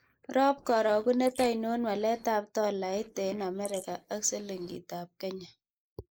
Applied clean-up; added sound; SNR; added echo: neural mask model Resemble Enhance denoiser.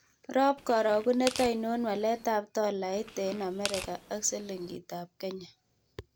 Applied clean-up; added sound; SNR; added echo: none; Tearing; 13 dB; none.